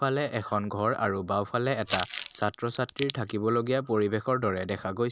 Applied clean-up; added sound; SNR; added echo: none; Crack + Crumpling, crinkling; 5 dB; none.